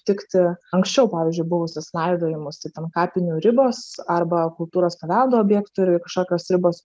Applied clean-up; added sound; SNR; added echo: none; none; none; none.